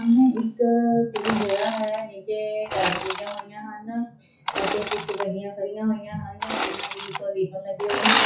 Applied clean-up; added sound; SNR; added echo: classical method WPE with log-MMSE.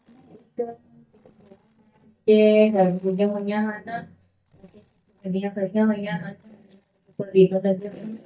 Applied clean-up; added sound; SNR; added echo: neural mask model DeepFilterNet 3.